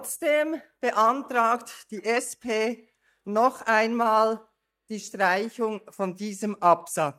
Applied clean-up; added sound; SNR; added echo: neural mask model DeepFilterNet 3.